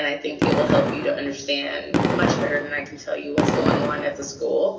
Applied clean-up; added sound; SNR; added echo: none; Fireworks; -1 dB; reverberation time 1.5 s.